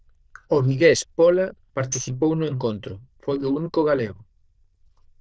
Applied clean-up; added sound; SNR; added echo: neural diffusion model UNIVERSE++.